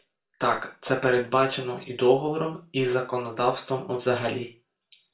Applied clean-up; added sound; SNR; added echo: none; none; none; reverberation time 0.3 s.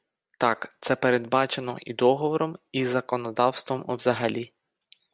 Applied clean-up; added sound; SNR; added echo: none; none; none; none.